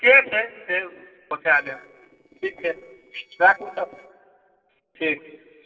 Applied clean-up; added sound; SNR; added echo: neural separator model SepFormer DNS4.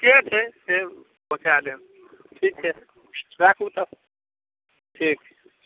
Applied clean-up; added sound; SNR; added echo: none; none; none; none.